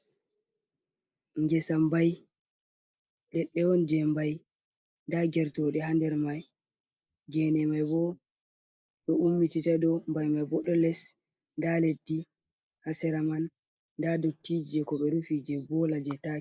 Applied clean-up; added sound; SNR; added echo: neural mask model Resemble Enhance denoiser.